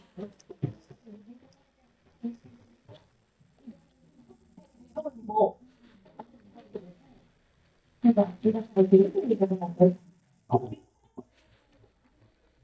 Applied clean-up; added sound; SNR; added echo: neural mask model DeepFilterNet 3.